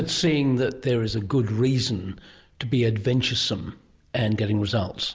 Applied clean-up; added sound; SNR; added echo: none; none; none; none.